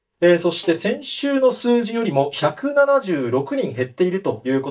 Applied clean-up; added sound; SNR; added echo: neural mask model DeepFilterNet 3.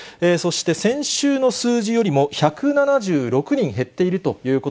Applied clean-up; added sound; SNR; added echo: none; none; none; none.